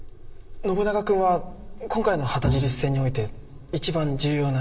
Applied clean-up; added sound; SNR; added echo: none; Bowed string instrument; 7 dB; reverberation time 2.2 s.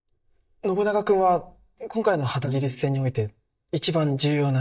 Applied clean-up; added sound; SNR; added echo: neural mask model DeepFilterNet 3.